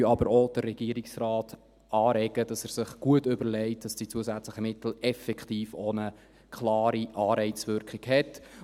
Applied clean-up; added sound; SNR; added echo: none; none; none; none.